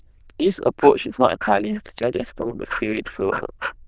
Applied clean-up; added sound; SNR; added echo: neural diffusion model UNIVERSE++.